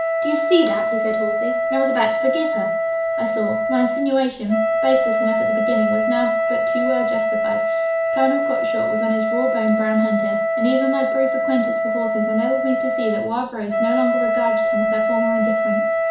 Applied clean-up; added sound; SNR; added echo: none; Wind instrument, woodwind instrument; -3 dB; reverberation time 0.7 s.